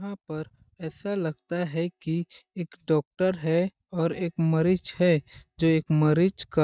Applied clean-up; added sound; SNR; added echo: neural mask model DeepFilterNet 3.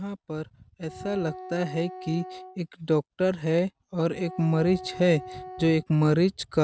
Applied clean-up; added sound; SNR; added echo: none; Wind instrument, woodwind instrument; 16 dB; none.